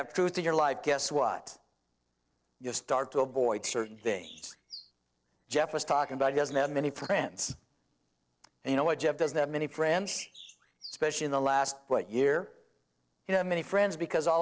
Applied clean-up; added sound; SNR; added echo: neural separator model SepFormer DNS4.